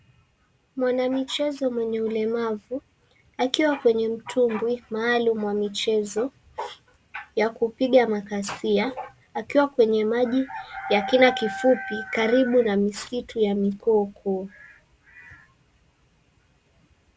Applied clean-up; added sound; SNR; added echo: none; none; none; none.